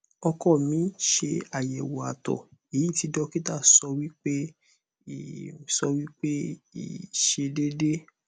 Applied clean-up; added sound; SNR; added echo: none; none; none; none.